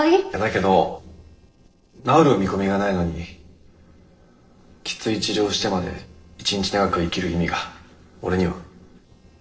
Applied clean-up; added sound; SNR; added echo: neural separator model SepFormer DNS4.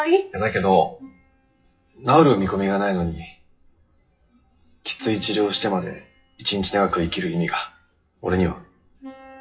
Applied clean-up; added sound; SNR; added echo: classical method WPE with log-MMSE.